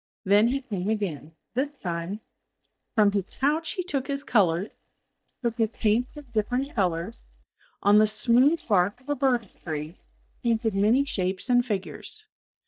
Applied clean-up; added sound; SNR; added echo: neural mask model DeepFilterNet 3.